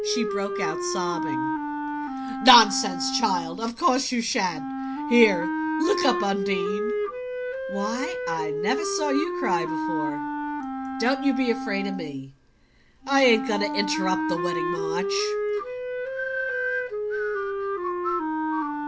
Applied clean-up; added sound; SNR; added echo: none; Wind instrument, woodwind instrument; 2 dB; none.